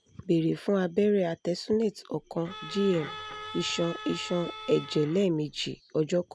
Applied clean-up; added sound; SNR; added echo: none; Bowed string instrument; 13 dB; none.